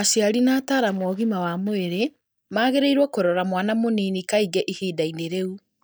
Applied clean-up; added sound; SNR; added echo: neural mask model DeepFilterNet 3.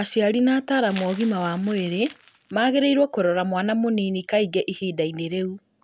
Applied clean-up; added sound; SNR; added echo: none; Crumpling, crinkling; 20 dB; none.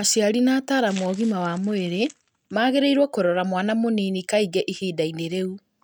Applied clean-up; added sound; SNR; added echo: neural mask model RNNoise.